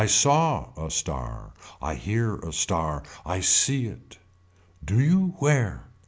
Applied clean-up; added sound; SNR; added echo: none; none; none; none.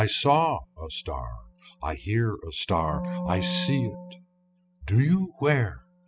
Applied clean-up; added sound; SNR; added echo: classical method spectral subtraction.